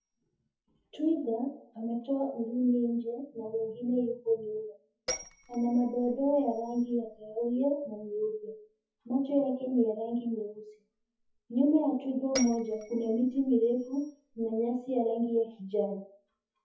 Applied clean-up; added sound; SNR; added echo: classical method WPE with log-MMSE.